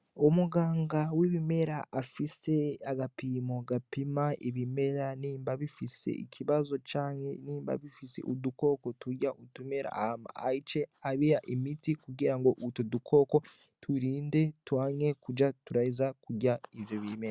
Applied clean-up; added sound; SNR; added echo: none; none; none; none.